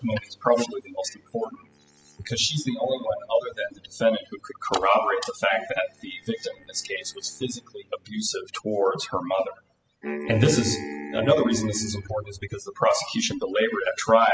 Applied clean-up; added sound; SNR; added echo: classical method spectral subtraction.